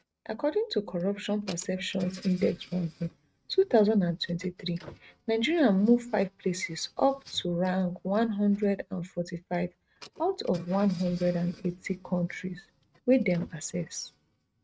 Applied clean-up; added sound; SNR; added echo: neural mask model RNNoise.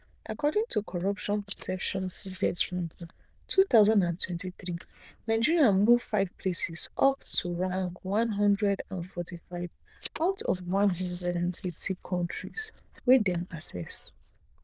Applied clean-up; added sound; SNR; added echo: neural diffusion model UNIVERSE++.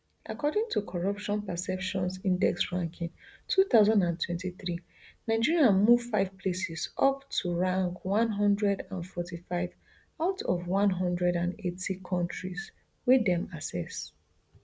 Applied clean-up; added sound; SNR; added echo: none; none; none; none.